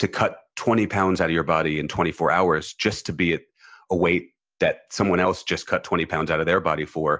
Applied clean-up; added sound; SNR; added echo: none; none; none; none.